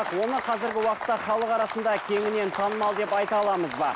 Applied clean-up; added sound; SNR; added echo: none; none; none; none.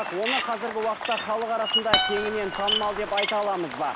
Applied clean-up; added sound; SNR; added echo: none; Acoustic guitar + Bird vocalization, bird call, bird song; 2 dB; none.